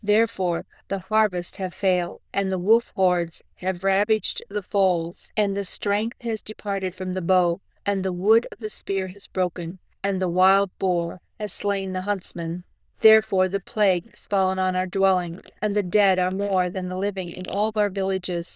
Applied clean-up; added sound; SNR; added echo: neural diffusion model UNIVERSE++.